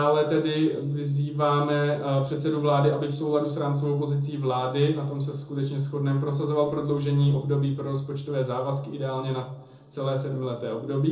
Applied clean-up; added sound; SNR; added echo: neural separator model SepFormer DNS4.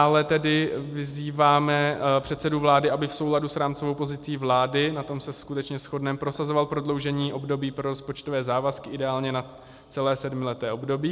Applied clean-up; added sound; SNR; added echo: none; none; none; none.